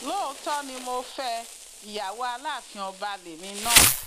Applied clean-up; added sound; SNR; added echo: none; Insect; -5 dB; none.